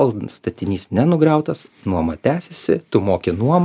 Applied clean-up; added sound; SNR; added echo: none; none; none; none.